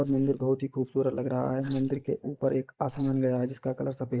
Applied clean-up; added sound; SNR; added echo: neural mask model Resemble Enhance denoiser.